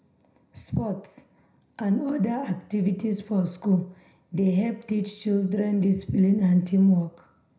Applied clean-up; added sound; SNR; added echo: none; none; none; reverberation time 0.4 s.